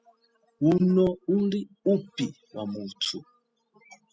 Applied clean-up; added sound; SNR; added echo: classical method spectral subtraction.